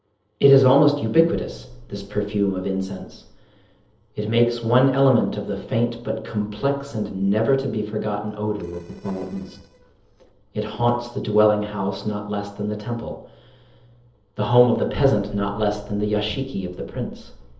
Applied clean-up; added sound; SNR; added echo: neural separator model SepFormer DNS4.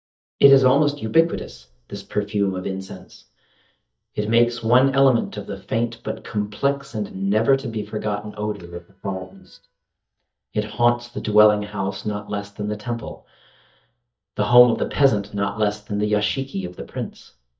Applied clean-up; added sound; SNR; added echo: neural mask model DeepFilterNet 3.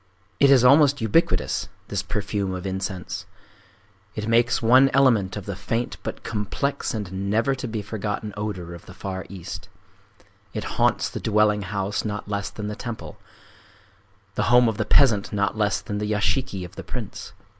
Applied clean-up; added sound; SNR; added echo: none; none; none; none.